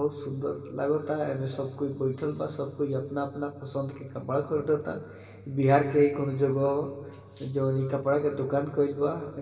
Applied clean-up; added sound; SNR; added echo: none; none; none; reverberation time 2.4 s.